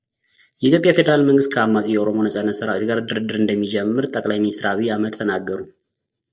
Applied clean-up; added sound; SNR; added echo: neural mask model Resemble Enhance denoiser.